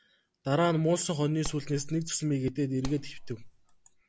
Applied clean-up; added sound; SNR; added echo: none; Clapping; 11 dB; none.